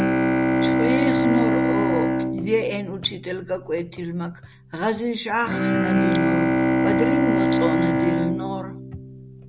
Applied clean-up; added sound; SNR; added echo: none; Bowed string instrument; -5 dB; none.